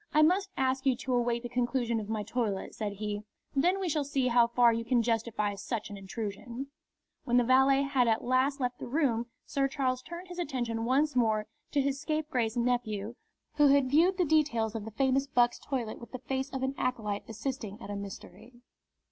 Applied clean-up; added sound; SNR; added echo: none; none; none; none.